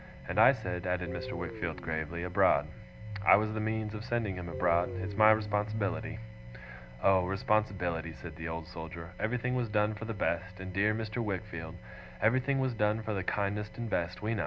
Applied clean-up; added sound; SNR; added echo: none; Guitar; 13 dB; none.